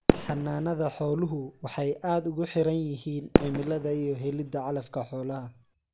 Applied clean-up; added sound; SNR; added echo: none; Fireworks; 1 dB; none.